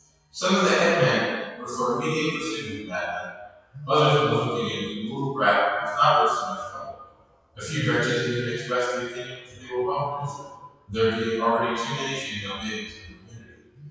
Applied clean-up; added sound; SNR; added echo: classical method WPE with log-MMSE.